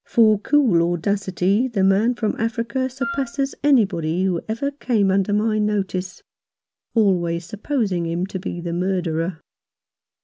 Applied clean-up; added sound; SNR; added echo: none; Wind instrument, woodwind instrument; 12 dB; none.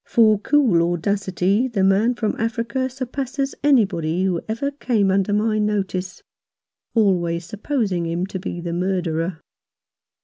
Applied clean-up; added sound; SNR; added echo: none; none; none; none.